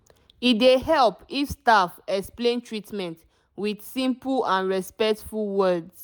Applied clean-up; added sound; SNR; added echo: none; none; none; none.